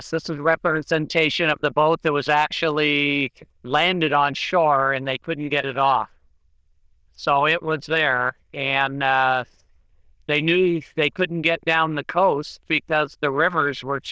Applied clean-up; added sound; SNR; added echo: neural diffusion model UNIVERSE++.